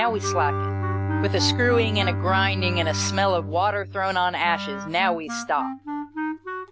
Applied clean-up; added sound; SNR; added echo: none; Wind instrument, woodwind instrument + Bowed string instrument; 3 dB; none.